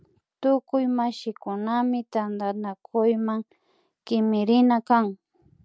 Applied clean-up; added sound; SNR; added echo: none; none; none; none.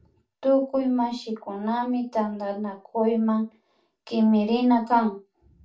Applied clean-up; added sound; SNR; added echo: none; none; none; reverberation time 0.2 s.